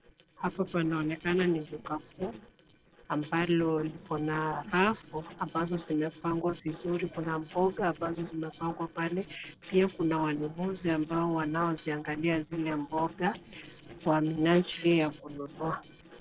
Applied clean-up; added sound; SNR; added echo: neural separator model SepFormer DNS4.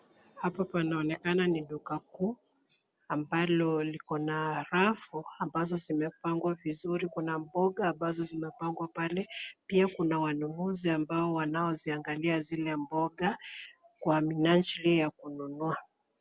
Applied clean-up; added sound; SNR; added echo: none; none; none; none.